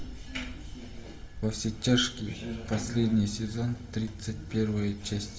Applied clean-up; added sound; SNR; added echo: none; Bell / Train; 12 dB; reverberation time 1.2 s.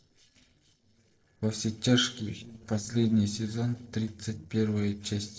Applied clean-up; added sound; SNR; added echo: neural separator model SepFormer DNS4.